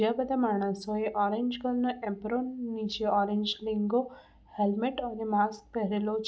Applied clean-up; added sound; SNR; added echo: none; none; none; none.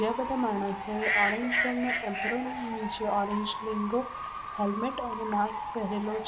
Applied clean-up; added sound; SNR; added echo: none; Bird / Fowl; 2 dB; none.